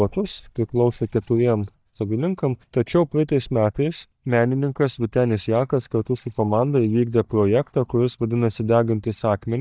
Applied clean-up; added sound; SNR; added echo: neural mask model DeepFilterNet 3.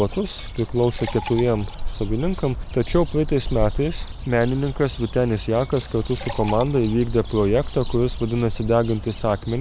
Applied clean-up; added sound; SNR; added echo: none; Liquid; 20 dB; none.